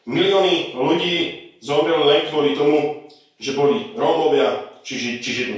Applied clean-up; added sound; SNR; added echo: none; none; none; reverberation time 0.5 s.